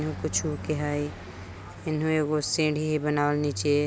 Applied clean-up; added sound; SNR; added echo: none; Car passing by; 12 dB; none.